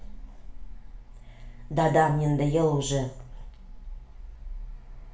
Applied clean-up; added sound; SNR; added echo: none; none; none; reverberation time 0.4 s.